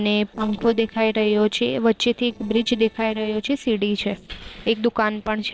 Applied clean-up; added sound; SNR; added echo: neural separator model SepFormer DNS4.